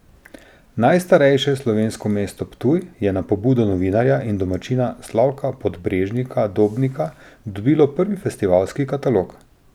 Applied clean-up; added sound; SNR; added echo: none; none; none; none.